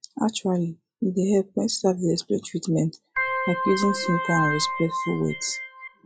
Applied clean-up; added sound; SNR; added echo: classical method log-MMSE.